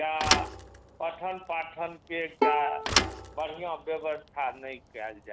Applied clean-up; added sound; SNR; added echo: none; Bowed string instrument + Thump, thud; -2 dB; none.